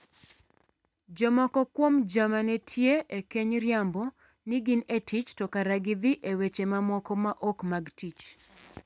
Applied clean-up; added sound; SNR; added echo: none; none; none; none.